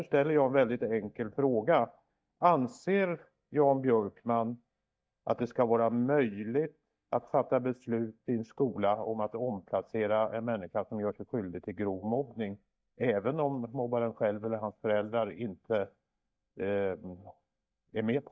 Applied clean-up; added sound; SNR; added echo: neural mask model DeepFilterNet 3.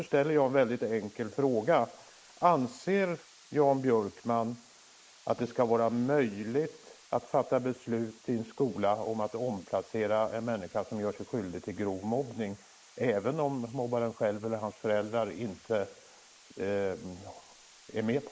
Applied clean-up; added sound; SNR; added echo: neural mask model Resemble Enhance denoiser.